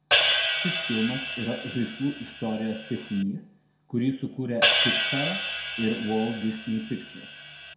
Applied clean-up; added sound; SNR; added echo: none; Hi-hat; -2 dB; reverberation time 0.6 s.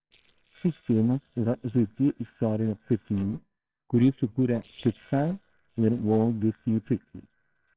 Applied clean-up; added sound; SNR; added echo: neural separator model SepFormer WHAMR!.